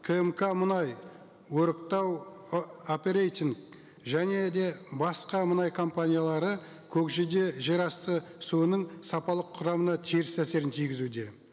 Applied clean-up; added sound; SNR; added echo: none; none; none; none.